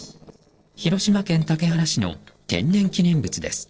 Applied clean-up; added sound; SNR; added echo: neural separator model SepFormer DNS4.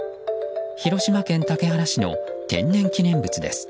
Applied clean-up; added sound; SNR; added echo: none; none; none; none.